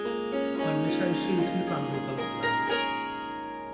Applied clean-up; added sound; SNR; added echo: none; Harp; -5 dB; reverberation time 2.1 s.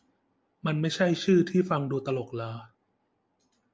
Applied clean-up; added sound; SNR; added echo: none; none; none; none.